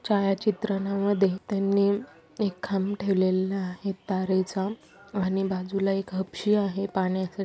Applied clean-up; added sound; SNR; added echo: none; none; none; none.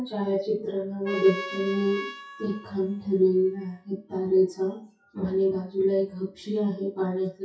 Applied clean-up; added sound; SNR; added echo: classical method WPE with log-MMSE.